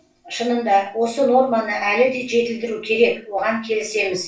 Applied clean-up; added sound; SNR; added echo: none; none; none; reverberation time 0.3 s.